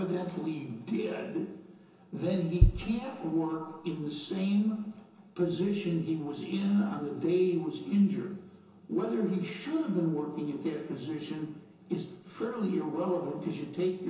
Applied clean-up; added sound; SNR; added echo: none; Bass drum; -1 dB; reverberation time 0.6 s.